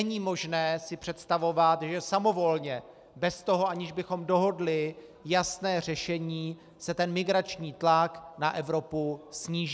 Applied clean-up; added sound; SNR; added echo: none; none; none; none.